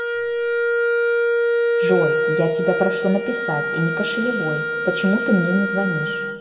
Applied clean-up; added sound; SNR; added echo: none; Wind instrument, woodwind instrument; -2 dB; reverberation time 2.2 s.